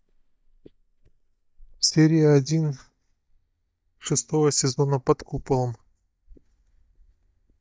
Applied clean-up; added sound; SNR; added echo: neural mask model DeepFilterNet 3.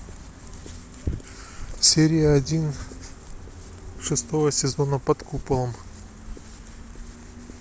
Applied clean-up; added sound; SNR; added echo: none; Gull, seagull; 18 dB; none.